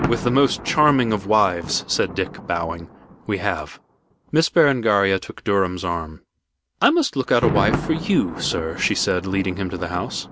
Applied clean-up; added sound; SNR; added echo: none; Thunder; 10 dB; none.